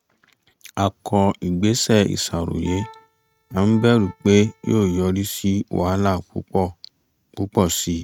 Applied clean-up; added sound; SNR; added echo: neural mask model RNNoise.